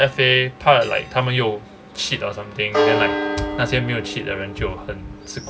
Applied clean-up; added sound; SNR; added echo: none; Church bell; 6 dB; none.